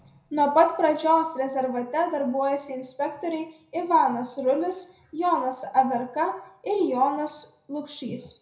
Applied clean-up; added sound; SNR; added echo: none; none; none; reverberation time 0.4 s.